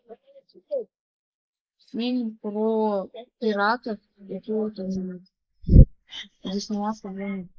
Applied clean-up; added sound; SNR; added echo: neural mask model Resemble Enhance denoiser.